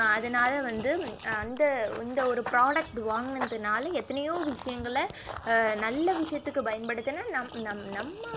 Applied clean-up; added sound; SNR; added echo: none; Run / Bird vocalization, bird call, bird song; 14 dB; none.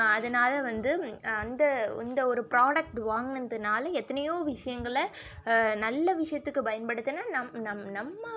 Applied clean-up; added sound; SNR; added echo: none; none; none; none.